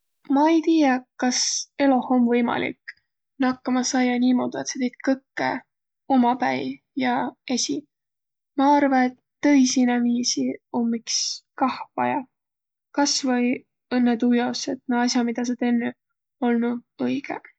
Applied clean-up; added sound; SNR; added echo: none; none; none; none.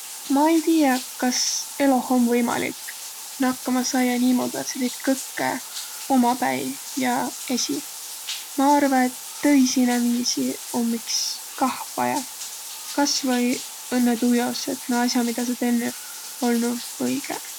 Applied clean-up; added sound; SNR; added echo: none; Bathtub (filling or washing); 12 dB; none.